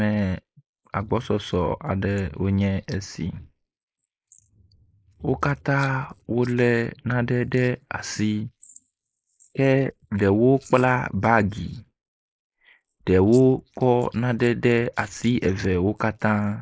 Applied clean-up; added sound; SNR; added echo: neural mask model Resemble Enhance denoiser.